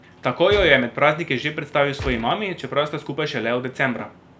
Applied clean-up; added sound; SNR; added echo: none; Gunshot, gunfire; 10 dB; none.